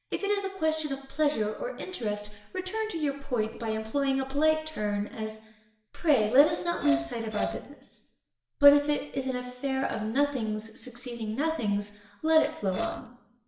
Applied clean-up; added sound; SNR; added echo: none; Glass; 6 dB; reverberation time 0.8 s.